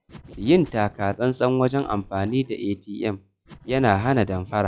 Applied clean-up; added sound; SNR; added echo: classical method log-MMSE.